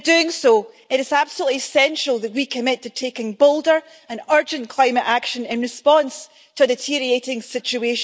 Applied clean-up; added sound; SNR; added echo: none; none; none; none.